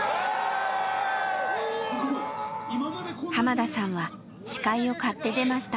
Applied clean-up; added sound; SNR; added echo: none; none; none; none.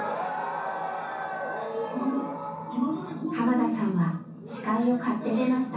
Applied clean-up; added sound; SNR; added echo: none; none; none; reverberation time 0.6 s.